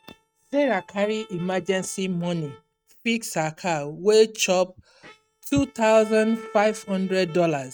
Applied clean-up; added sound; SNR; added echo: neural mask model RNNoise.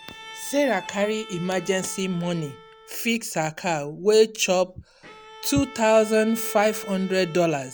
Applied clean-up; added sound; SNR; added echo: none; Bowed string instrument; 18 dB; none.